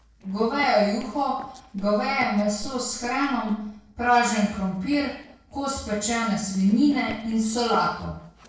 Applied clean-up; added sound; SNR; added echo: neural separator model SepFormer DNS4.